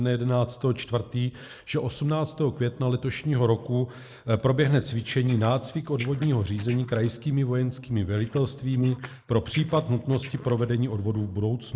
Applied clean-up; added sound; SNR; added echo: neural mask model Resemble Enhance denoiser.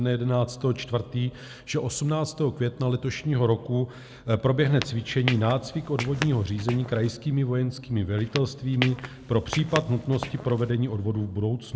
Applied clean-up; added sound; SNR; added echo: none; Squeak / Walk, footsteps; 11 dB; none.